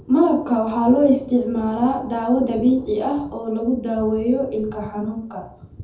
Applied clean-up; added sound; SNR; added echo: none; Thunder; 20 dB; reverberation time 0.5 s.